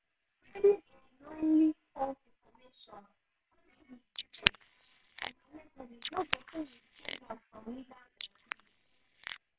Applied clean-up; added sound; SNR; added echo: neural separator model SepFormer WHAMR!.